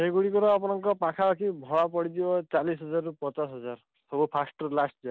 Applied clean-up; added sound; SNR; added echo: none; none; none; none.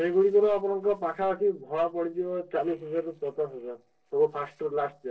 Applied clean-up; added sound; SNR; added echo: neural separator model SepFormer DNS4.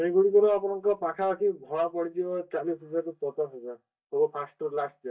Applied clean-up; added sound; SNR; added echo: neural mask model DeepFilterNet 3.